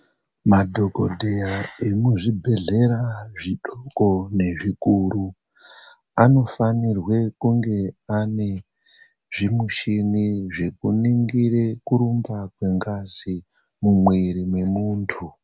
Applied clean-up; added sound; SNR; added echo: none; none; none; none.